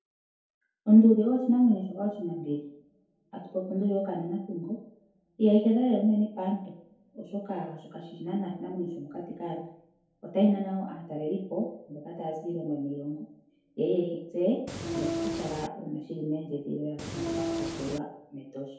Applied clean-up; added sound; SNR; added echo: none; Train; 4 dB; reverberation time 2.3 s.